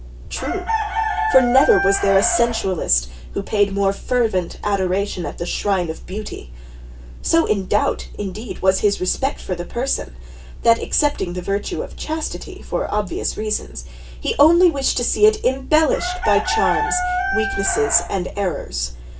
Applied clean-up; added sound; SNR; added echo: none; Chicken, rooster; 9 dB; reverberation time 0.2 s.